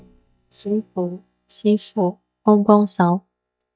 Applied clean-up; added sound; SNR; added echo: neural mask model DeepFilterNet 3.